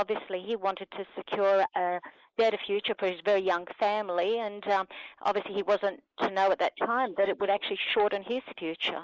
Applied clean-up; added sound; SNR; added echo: neural mask model Resemble Enhance denoiser.